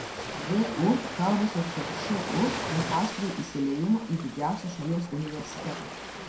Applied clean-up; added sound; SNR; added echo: none; Ocean; 7 dB; reverberation time 0.4 s.